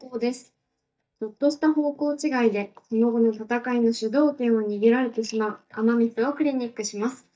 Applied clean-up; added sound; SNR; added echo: neural mask model DeepFilterNet 3.